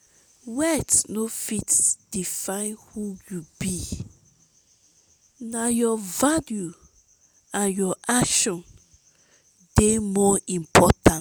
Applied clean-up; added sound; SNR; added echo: none; none; none; none.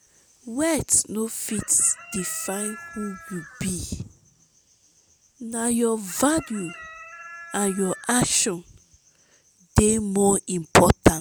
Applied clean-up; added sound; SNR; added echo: none; Chicken, rooster; 18 dB; none.